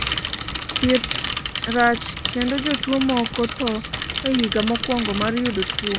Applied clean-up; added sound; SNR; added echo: none; Mechanisms / Bicycle; 2 dB; none.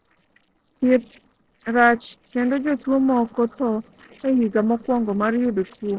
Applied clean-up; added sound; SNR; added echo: neural separator model SepFormer DNS4.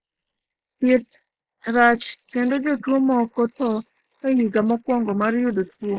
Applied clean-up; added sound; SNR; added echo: neural mask model Resemble Enhance denoiser.